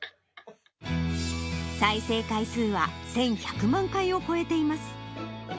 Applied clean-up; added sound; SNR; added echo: none; none; none; none.